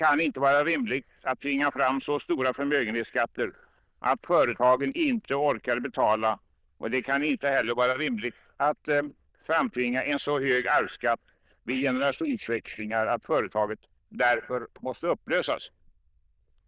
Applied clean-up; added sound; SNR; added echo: neural diffusion model UNIVERSE++.